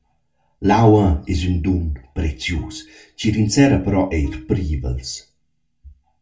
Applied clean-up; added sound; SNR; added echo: none; Bowed string instrument; 18 dB; reverberation time 0.2 s.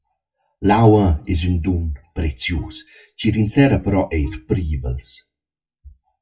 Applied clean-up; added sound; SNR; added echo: classical method WPE with log-MMSE.